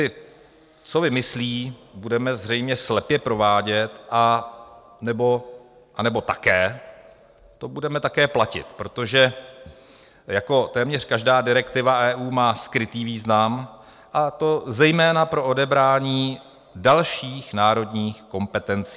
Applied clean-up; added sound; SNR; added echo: none; none; none; none.